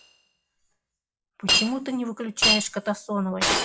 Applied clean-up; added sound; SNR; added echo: classical method WPE with log-MMSE.